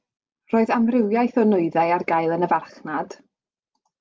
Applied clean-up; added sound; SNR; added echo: none; none; none; none.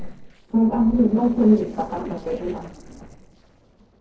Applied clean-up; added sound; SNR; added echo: neural separator model SepFormer DNS4.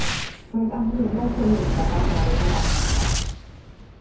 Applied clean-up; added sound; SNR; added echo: none; Boom; -4 dB; reverberation time 0.6 s.